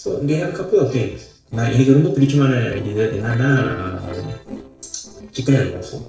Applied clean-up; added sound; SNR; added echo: neural separator model SepFormer DNS4.